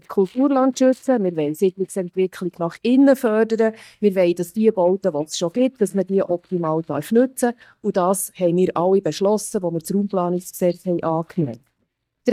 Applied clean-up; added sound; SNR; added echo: neural mask model DeepFilterNet 3.